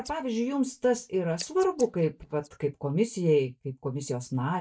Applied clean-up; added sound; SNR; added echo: neural mask model DeepFilterNet 3.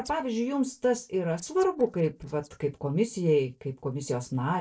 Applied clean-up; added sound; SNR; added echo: neural separator model SepFormer DNS4.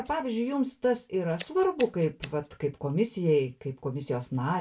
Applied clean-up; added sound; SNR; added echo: none; Scissors; 9 dB; reverberation time 0.2 s.